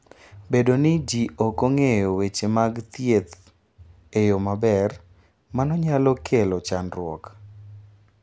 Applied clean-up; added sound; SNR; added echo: none; none; none; none.